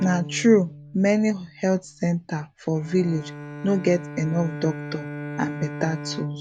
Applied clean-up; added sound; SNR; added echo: none; Bowed string instrument; 12 dB; none.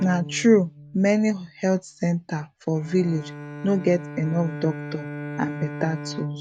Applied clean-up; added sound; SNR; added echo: neural mask model RNNoise.